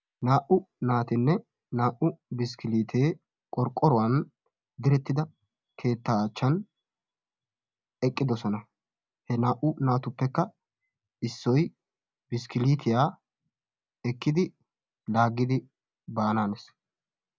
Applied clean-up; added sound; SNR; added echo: none; none; none; none.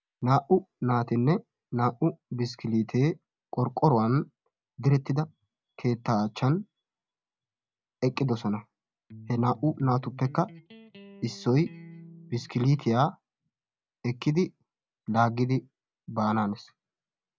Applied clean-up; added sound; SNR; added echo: none; Electric guitar; 18 dB; none.